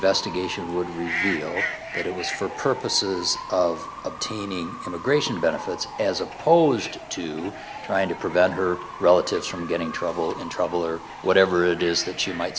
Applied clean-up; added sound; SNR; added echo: none; Bird / Fowl; 11 dB; none.